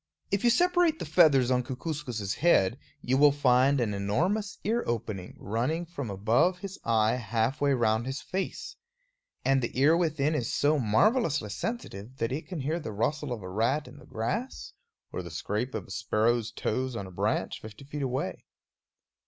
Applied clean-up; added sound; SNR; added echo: none; none; none; none.